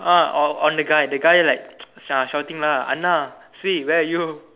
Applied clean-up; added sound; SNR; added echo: none; none; none; none.